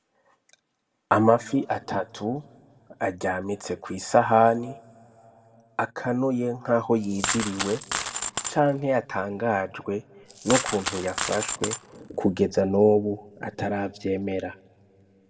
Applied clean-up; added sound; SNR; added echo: none; Coin (dropping); 6 dB; reverberation time 1.3 s.